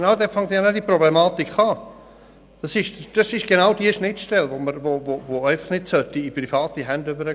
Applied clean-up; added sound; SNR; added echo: none; none; none; none.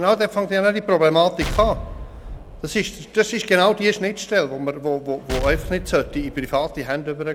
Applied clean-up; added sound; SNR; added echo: none; Explosion; 10 dB; none.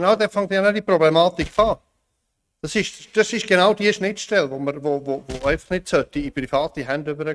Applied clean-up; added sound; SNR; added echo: neural mask model RNNoise.